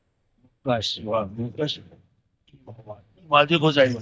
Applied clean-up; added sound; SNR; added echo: neural mask model DeepFilterNet 3.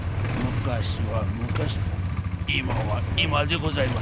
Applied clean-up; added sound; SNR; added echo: none; Idling / Engine starting / Motorcycle / Accelerating, revving, vroom; -4 dB; none.